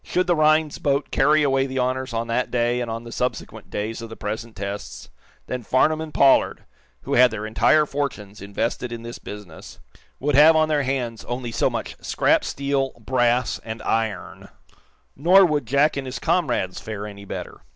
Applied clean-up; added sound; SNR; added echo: none; none; none; none.